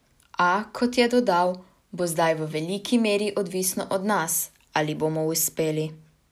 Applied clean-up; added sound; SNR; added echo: none; none; none; none.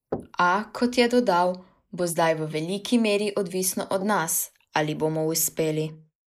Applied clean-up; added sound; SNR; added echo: neural mask model Resemble Enhance denoiser.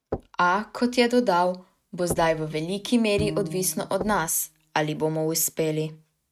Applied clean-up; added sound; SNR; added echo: neural mask model RNNoise.